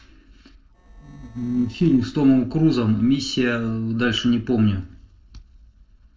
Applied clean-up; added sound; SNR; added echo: neural separator model SepFormer DNS4.